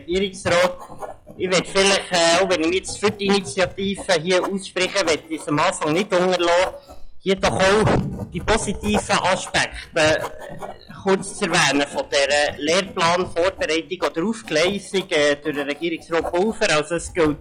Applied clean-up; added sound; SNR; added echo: classical method log-MMSE.